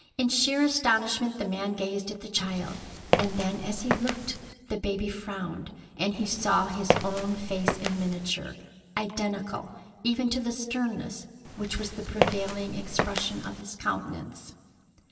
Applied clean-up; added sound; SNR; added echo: none; Walk, footsteps; 1 dB; reverberation time 2.2 s.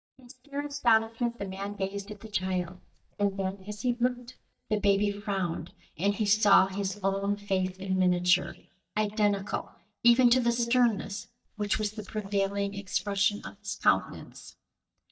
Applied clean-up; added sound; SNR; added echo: neural mask model DeepFilterNet 3.